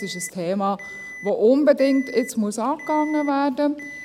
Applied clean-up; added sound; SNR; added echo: none; Alarm; 18 dB; none.